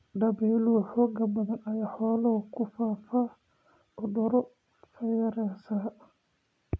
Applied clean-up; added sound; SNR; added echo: none; none; none; none.